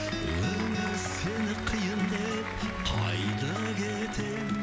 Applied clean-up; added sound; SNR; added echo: none; Applause; 10 dB; none.